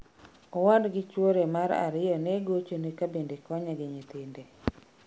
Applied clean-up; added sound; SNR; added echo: none; none; none; none.